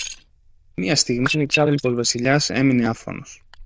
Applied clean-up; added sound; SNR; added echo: neural diffusion model UNIVERSE++.